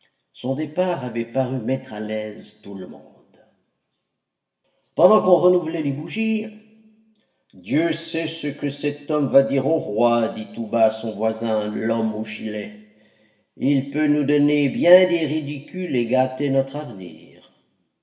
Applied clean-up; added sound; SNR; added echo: none; none; none; reverberation time 1.6 s.